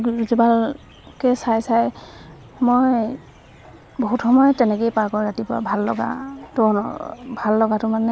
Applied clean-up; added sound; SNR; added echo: none; none; none; none.